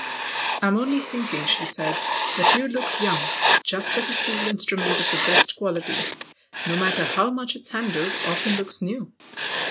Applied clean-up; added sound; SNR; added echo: none; Writing; -1 dB; none.